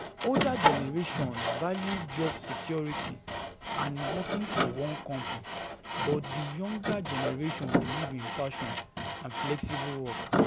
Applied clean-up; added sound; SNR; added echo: none; Sawing; -2 dB; none.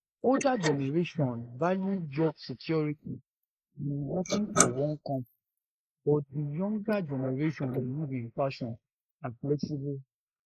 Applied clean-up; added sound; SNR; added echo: neural mask model Resemble Enhance denoiser.